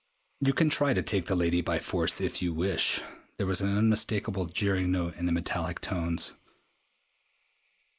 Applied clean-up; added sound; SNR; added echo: neural mask model Resemble Enhance denoiser.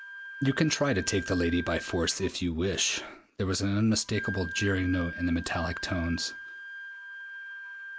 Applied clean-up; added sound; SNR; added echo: none; Wind instrument, woodwind instrument; 11 dB; none.